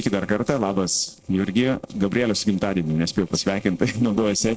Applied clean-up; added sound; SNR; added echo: neural separator model SepFormer DNS4.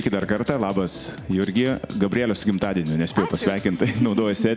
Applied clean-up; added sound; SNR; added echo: none; none; none; none.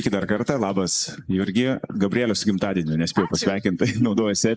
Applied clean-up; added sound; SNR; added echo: neural mask model Resemble Enhance denoiser.